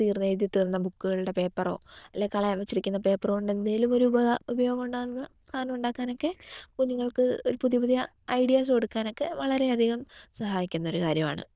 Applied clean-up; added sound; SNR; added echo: neural diffusion model UNIVERSE++.